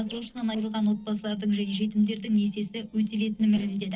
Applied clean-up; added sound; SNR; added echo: neural separator model SepFormer DNS4.